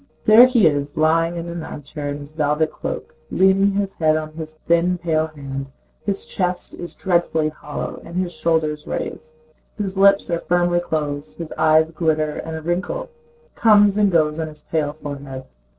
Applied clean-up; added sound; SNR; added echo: neural separator model SepFormer DNS4.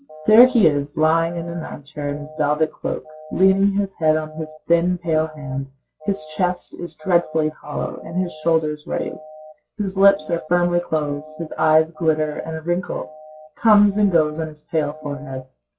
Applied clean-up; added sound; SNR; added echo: classical method log-MMSE.